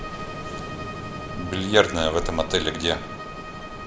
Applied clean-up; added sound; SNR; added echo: none; Ocean + Bowed string instrument; 7 dB; none.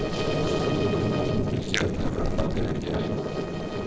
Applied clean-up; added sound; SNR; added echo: neural separator model SepFormer DNS4.